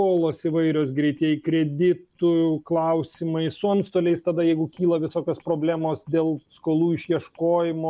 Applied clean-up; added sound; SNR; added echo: neural mask model Resemble Enhance denoiser.